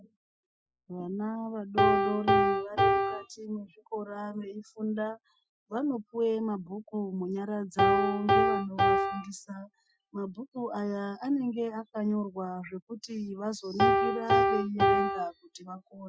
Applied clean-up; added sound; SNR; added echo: classical method Wiener filter.